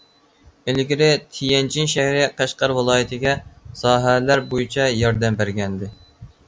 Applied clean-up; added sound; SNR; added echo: none; none; none; none.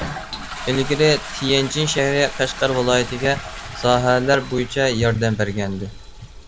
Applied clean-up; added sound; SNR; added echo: none; Toilet flush; 12 dB; none.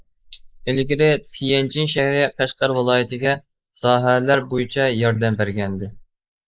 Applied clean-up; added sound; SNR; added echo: neural mask model Resemble Enhance denoiser.